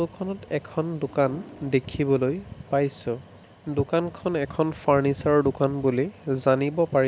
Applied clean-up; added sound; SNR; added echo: none; none; none; none.